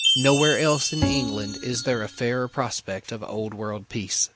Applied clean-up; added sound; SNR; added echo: none; Bowed string instrument + Chime; 4 dB; none.